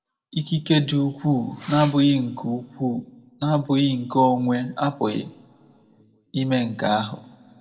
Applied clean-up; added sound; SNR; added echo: none; Fireworks; 12 dB; reverberation time 1.6 s.